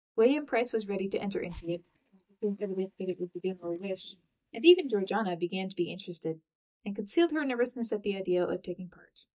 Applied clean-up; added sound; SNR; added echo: neural mask model DeepFilterNet 3.